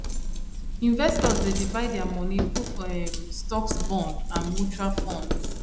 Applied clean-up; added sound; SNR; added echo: none; Coin (dropping); -2 dB; none.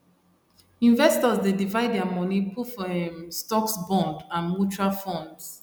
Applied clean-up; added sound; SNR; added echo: none; none; none; none.